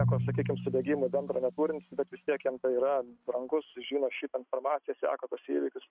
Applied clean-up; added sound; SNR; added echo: neural mask model RNNoise.